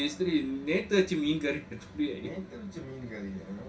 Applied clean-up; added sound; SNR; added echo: none; none; none; reverberation time 0.3 s.